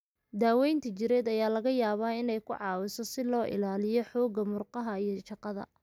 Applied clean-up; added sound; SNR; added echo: none; none; none; none.